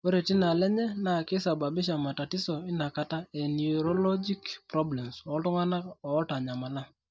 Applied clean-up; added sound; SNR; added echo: neural mask model DeepFilterNet 3.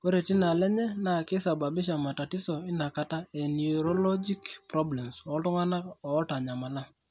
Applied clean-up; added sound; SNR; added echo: none; Bowed string instrument; 19 dB; none.